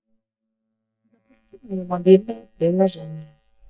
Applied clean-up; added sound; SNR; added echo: neural mask model DeepFilterNet 3.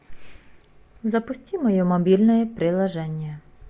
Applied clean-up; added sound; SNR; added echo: none; none; none; none.